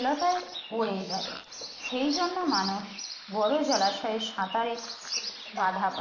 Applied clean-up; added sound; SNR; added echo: neural mask model Resemble Enhance denoiser.